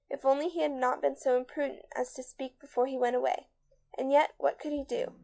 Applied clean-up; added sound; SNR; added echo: classical method log-MMSE.